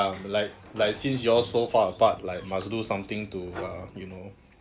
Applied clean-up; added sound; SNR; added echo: none; Sliding door; 18 dB; none.